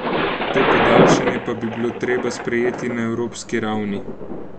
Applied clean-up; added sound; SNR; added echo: none; Thunder; -2 dB; none.